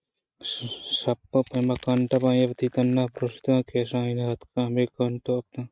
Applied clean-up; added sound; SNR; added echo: neural mask model RNNoise.